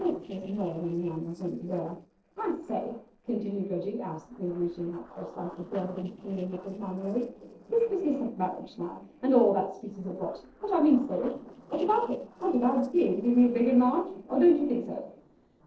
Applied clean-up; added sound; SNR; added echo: neural separator model SepFormer DNS4.